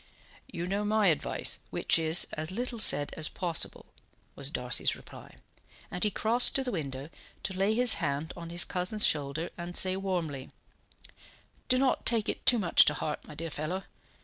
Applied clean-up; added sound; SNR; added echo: none; none; none; none.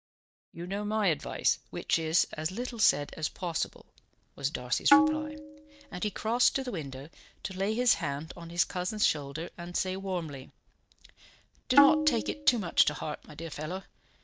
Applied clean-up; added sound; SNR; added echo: neural mask model DeepFilterNet 3.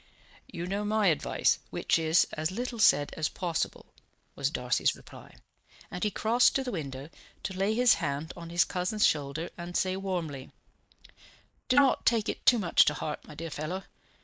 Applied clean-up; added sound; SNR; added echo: neural mask model Resemble Enhance denoiser.